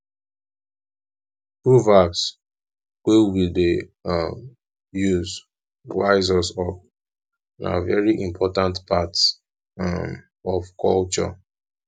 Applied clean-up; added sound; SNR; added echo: none; none; none; none.